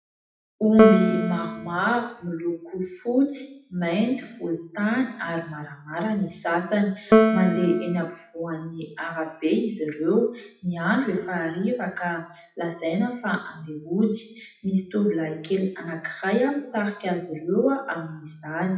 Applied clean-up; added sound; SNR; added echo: classical method WPE with log-MMSE.